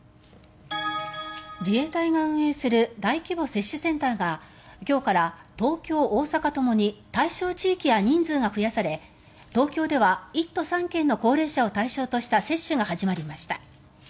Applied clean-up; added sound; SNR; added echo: none; none; none; none.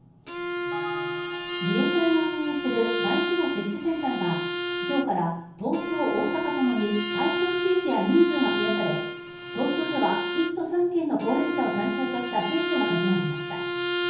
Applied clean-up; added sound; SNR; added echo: none; Bowed string instrument; 3 dB; reverberation time 0.7 s.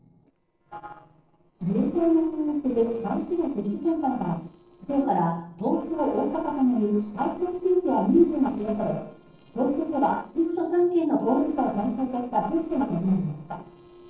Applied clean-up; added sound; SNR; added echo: neural separator model SepFormer DNS4.